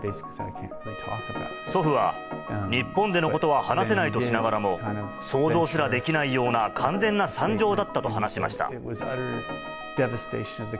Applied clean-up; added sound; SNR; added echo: none; Trumpet; 15 dB; none.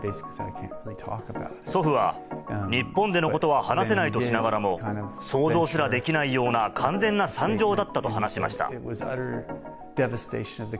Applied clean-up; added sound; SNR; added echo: none; none; none; none.